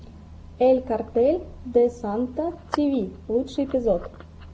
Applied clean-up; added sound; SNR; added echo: none; none; none; none.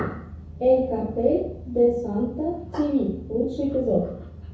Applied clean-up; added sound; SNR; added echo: none; none; none; reverberation time 0.6 s.